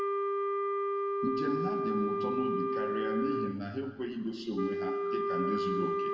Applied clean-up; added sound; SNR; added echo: none; Wind instrument, woodwind instrument; -4 dB; reverberation time 1.7 s.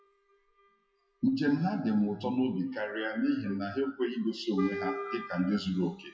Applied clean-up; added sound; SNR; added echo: classical method WPE with log-MMSE.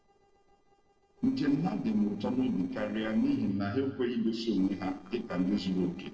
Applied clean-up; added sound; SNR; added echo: neural separator model SepFormer DNS4.